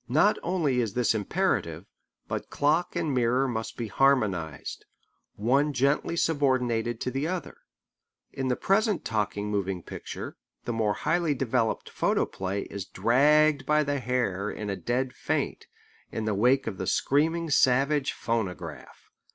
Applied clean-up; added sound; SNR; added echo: none; none; none; none.